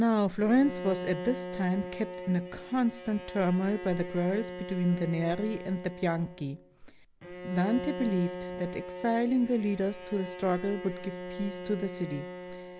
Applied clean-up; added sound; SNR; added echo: none; Bowed string instrument; 10 dB; none.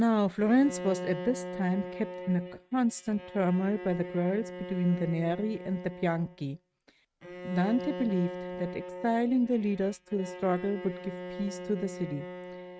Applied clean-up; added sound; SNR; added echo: neural mask model RNNoise.